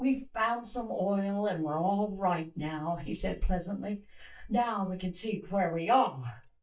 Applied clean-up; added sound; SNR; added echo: neural mask model DeepFilterNet 3.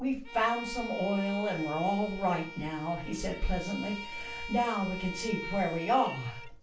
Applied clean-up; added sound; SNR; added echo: none; Bowed string instrument; 11 dB; reverberation time 0.3 s.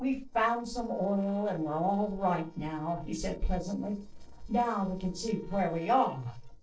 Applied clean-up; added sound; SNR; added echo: neural separator model SepFormer DNS4.